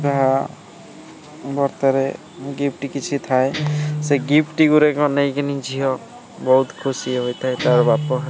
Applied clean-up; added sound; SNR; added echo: none; Guitar; 10 dB; none.